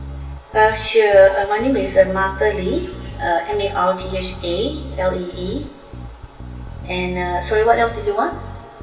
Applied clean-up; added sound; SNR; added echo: none; Bass guitar; 13 dB; reverberation time 0.2 s.